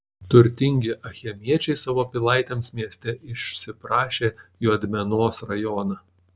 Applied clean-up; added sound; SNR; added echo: none; none; none; none.